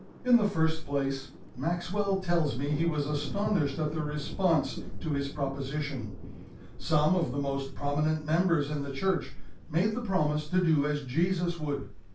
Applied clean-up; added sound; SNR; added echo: none; Thunder; 14 dB; reverberation time 0.3 s.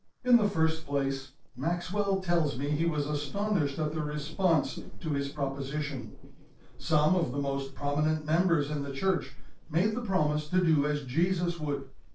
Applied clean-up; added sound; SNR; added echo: neural separator model SepFormer DNS4.